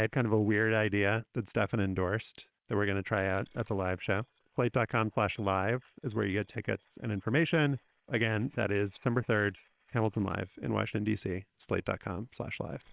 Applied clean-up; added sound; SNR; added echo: neural separator model SepFormer WHAM!.